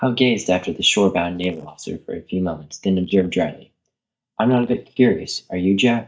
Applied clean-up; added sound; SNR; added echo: neural mask model DeepFilterNet 3.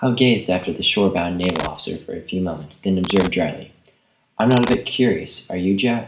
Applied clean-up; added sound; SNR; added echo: none; Domestic sounds, home sounds; 7 dB; reverberation time 0.4 s.